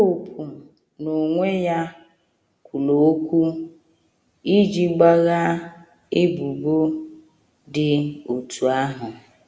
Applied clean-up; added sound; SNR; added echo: none; none; none; none.